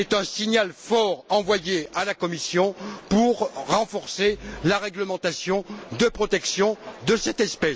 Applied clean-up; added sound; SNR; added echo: none; none; none; none.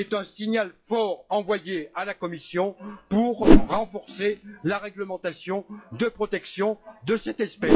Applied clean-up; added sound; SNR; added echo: classical method WPE with log-MMSE.